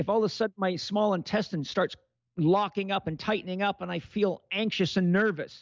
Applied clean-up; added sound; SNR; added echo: none; none; none; none.